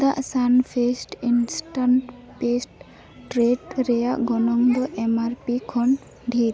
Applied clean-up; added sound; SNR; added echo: none; none; none; none.